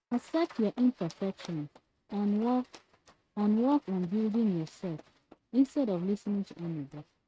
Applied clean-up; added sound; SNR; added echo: neural mask model RNNoise.